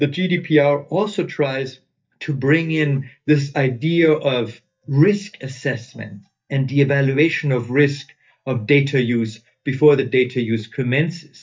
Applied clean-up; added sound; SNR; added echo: neural mask model DeepFilterNet 3.